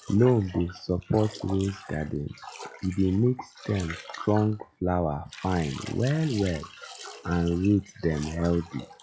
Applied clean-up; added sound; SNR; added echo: classical method log-MMSE.